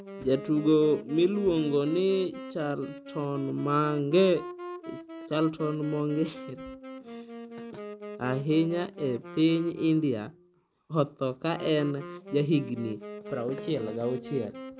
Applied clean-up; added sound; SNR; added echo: none; Wind instrument, woodwind instrument; 13 dB; none.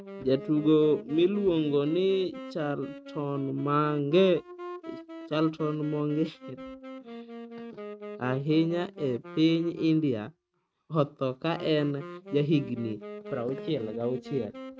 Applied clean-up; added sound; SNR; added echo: neural mask model RNNoise.